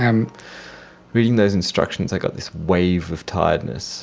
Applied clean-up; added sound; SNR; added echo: none; none; none; none.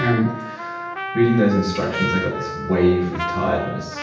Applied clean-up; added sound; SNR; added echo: none; Trumpet; 8 dB; reverberation time 0.9 s.